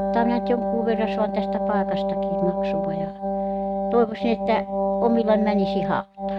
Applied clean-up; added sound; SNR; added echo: neural mask model RNNoise.